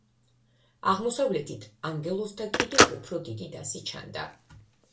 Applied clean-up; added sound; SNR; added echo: none; Telephone; -1 dB; reverberation time 0.2 s.